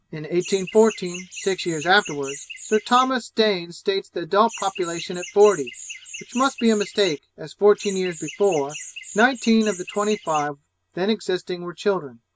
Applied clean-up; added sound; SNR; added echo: none; Chirp, tweet; 14 dB; none.